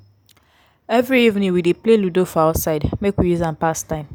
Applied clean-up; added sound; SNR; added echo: none; none; none; none.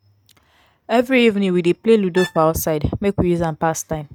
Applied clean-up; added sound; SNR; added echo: neural mask model RNNoise.